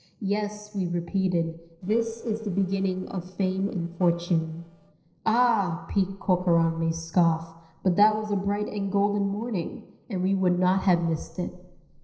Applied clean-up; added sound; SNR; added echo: neural separator model SepFormer DNS4.